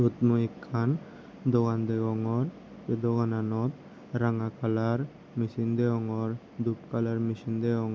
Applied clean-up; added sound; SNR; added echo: none; none; none; none.